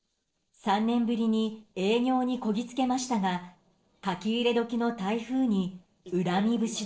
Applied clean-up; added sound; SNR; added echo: neural separator model SepFormer DNS4.